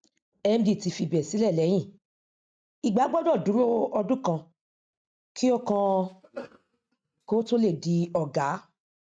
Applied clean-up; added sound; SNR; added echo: neural mask model RNNoise.